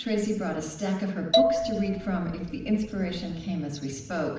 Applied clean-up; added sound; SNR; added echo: none; Marimba, xylophone; -1 dB; reverberation time 0.8 s.